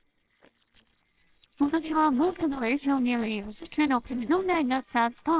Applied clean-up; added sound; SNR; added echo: neural separator model SepFormer WHAMR!.